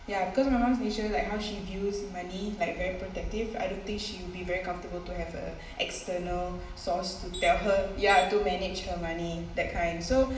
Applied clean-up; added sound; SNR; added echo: none; Tools; 14 dB; reverberation time 0.8 s.